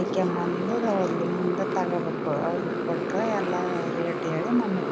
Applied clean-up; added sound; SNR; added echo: none; Motorcycle; 0 dB; none.